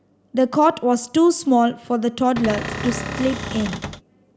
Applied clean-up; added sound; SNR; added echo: none; Cupboard open or close / Door; 8 dB; none.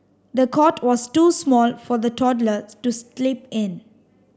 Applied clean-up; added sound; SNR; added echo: none; none; none; none.